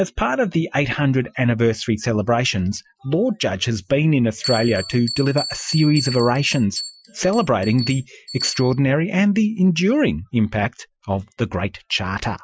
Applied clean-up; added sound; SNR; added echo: classical method Wiener filter.